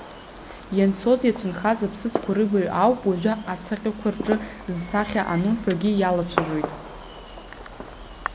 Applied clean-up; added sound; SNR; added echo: none; Fireworks; 11 dB; reverberation time 1.1 s.